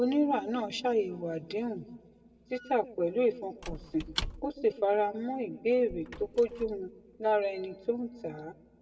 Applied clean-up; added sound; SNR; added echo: none; Squeak / Wood; 16 dB; reverberation time 1.1 s.